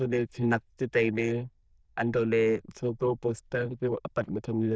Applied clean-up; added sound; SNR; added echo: neural diffusion model UNIVERSE++.